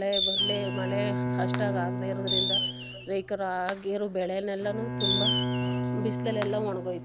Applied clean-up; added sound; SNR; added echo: none; Bowed string instrument + Fireworks; -2 dB; none.